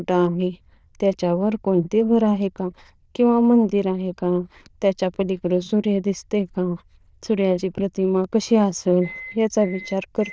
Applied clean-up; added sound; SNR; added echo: neural diffusion model UNIVERSE++.